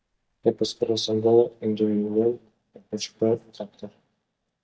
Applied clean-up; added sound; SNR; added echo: neural mask model DeepFilterNet 3.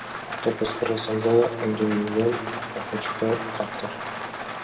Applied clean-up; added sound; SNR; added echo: none; Rain; 7 dB; reverberation time 1.5 s.